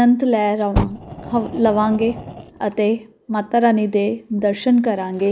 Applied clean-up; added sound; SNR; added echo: none; Fire; 10 dB; none.